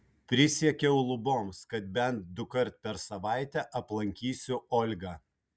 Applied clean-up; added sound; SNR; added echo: none; none; none; none.